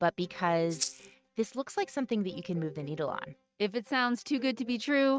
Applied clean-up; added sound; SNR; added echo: neural mask model RNNoise.